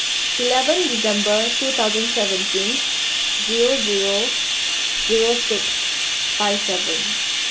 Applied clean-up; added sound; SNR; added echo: none; Bathtub (filling or washing); -3 dB; none.